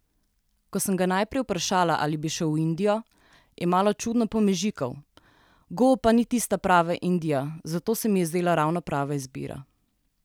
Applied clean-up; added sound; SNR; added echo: none; none; none; none.